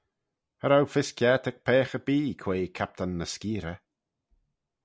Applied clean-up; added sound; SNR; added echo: none; none; none; none.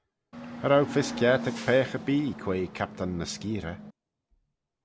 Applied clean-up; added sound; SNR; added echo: none; Hiss / Bus / Engine; 11 dB; none.